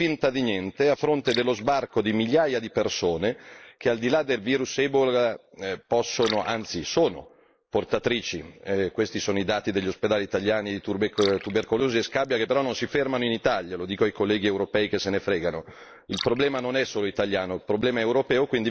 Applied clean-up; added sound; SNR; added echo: neural mask model Resemble Enhance denoiser.